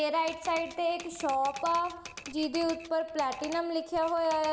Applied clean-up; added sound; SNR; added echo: none; Typewriter; 17 dB; none.